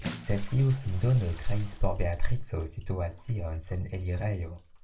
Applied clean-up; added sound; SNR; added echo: none; Bathtub (filling or washing) / Splash, splatter; 19 dB; reverberation time 0.2 s.